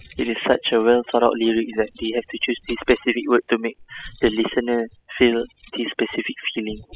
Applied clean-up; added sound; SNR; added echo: classical method spectral subtraction.